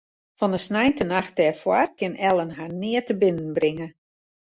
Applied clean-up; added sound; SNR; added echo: none; none; none; none.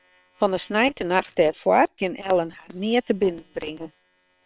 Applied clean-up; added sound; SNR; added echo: neural separator model SepFormer WHAM!.